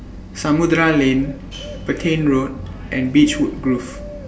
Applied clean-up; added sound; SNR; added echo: none; Bird; 19 dB; reverberation time 0.2 s.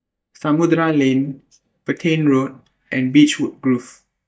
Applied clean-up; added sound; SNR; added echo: neural mask model DeepFilterNet 3.